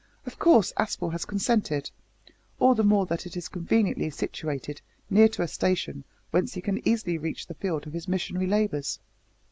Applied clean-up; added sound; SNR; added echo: none; none; none; none.